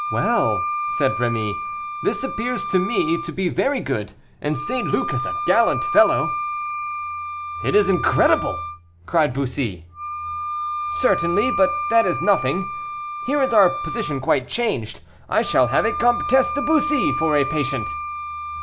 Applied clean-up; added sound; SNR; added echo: none; Wind instrument, woodwind instrument; 5 dB; none.